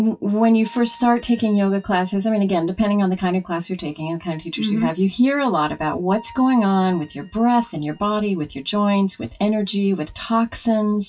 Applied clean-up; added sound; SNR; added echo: classical method WPE with log-MMSE.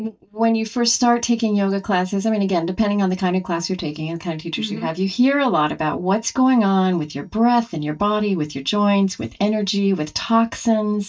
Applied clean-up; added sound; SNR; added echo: neural mask model DeepFilterNet 3.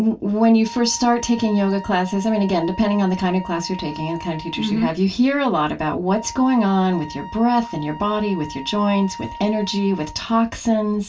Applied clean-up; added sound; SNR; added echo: none; Wind instrument, woodwind instrument; 16 dB; reverberation time 0.2 s.